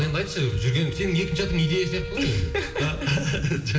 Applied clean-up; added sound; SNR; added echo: none; Wind instrument, woodwind instrument; 15 dB; reverberation time 2.1 s.